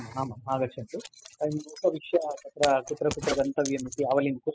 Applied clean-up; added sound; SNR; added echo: classical method spectral subtraction.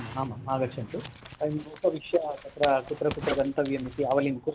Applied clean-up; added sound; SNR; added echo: none; Zipper (clothing); 13 dB; none.